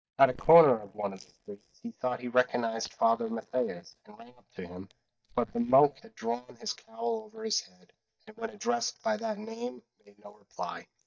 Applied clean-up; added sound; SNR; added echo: neural mask model DeepFilterNet 3.